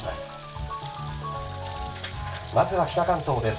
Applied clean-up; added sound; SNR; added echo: none; Sink (filling or washing) / Water tap, faucet; 17 dB; reverberation time 0.2 s.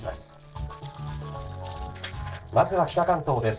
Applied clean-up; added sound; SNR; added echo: neural separator model SepFormer DNS4.